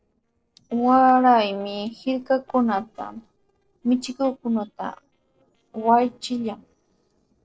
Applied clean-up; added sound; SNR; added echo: neural separator model SepFormer DNS4.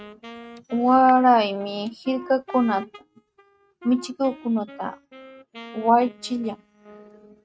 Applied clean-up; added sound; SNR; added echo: neural mask model RNNoise.